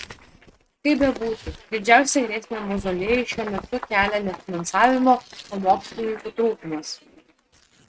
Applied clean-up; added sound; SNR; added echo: neural mask model RNNoise.